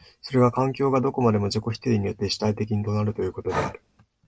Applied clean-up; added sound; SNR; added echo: none; Breathing; 14 dB; none.